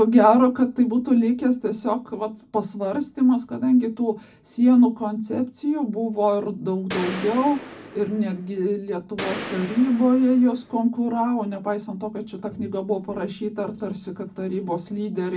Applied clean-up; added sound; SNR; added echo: none; Gunshot, gunfire; 12 dB; reverberation time 0.4 s.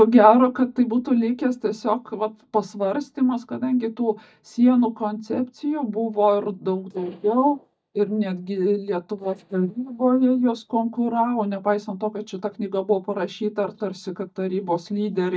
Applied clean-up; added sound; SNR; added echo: neural mask model DeepFilterNet 3.